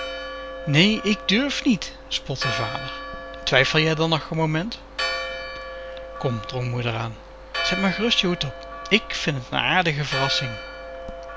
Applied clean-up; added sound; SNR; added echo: none; Church bell; 9 dB; none.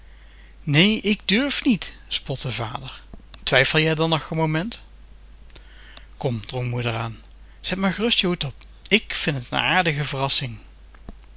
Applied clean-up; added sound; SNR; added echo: none; none; none; none.